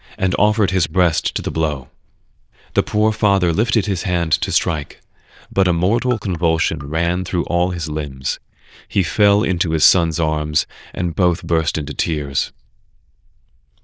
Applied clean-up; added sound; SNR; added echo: neural diffusion model UNIVERSE++.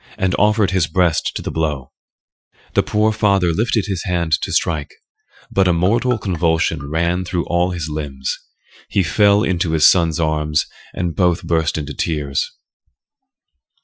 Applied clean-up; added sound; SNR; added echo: classical method Wiener filter.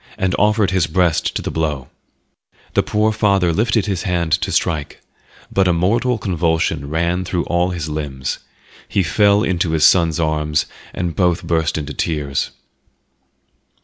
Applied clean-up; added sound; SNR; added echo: none; none; none; none.